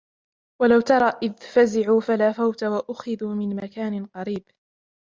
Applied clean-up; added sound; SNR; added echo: none; none; none; none.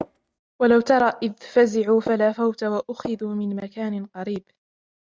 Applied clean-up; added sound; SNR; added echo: neural mask model RNNoise.